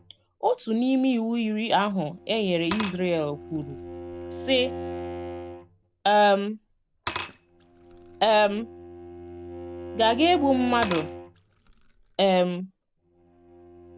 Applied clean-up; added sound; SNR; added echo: none; Glass / Liquid + Bowed string instrument; 12 dB; none.